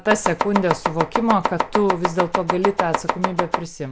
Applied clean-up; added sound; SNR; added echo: none; Domestic sounds, home sounds; 1 dB; none.